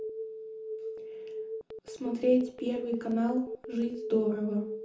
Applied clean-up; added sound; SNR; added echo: none; Telephone; 9 dB; reverberation time 0.5 s.